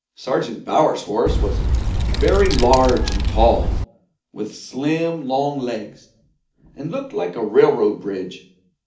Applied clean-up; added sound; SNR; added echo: none; Wind; -2 dB; reverberation time 0.4 s.